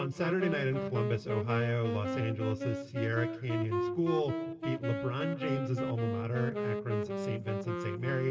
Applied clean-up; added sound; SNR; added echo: none; Wind instrument, woodwind instrument; 2 dB; reverberation time 2.9 s.